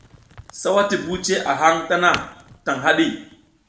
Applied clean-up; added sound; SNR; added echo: none; Crack; 19 dB; reverberation time 0.6 s.